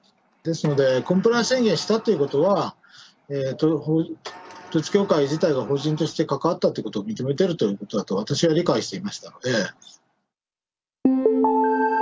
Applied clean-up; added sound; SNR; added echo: none; Sliding door; 20 dB; none.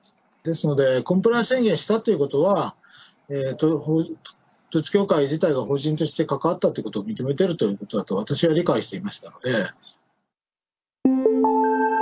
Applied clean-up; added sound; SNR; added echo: none; none; none; none.